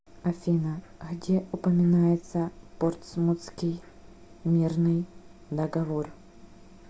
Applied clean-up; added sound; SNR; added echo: none; none; none; none.